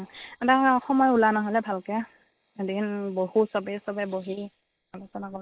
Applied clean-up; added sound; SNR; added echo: neural mask model Resemble Enhance denoiser.